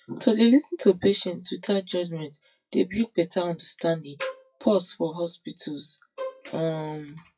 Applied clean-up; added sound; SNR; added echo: classical method WPE with log-MMSE.